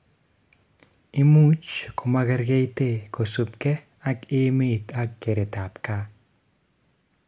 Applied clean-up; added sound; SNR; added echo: none; none; none; none.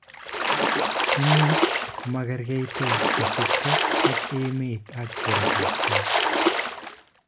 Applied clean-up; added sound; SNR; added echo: none; Splash, splatter; -5 dB; none.